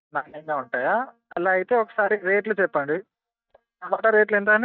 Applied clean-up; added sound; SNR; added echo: neural mask model DeepFilterNet 3.